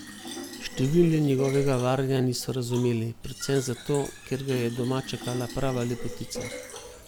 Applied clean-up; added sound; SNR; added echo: none; Fill (with liquid); 13 dB; none.